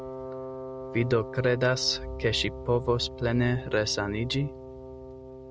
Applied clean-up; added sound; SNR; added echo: none; Wind instrument, woodwind instrument; 11 dB; none.